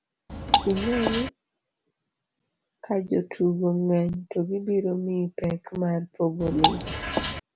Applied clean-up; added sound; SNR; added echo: none; Drip / Water; -1 dB; none.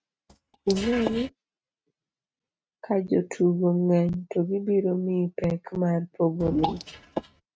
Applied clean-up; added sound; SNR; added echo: neural mask model RNNoise.